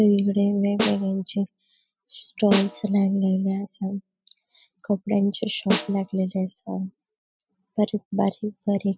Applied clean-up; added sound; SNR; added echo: classical method spectral subtraction.